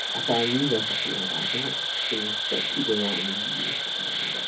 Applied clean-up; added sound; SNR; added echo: none; Insect; -3 dB; reverberation time 0.3 s.